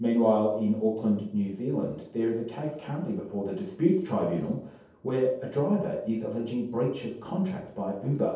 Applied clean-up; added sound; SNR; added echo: none; none; none; reverberation time 0.7 s.